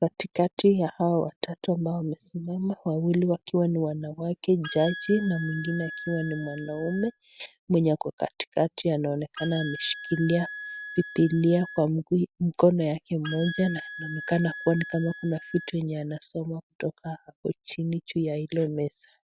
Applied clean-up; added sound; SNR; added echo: none; Wind instrument, woodwind instrument; 13 dB; none.